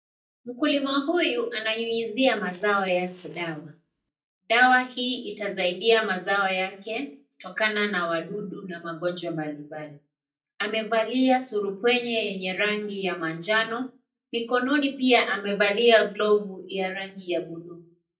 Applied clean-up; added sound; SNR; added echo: neural mask model DeepFilterNet 3.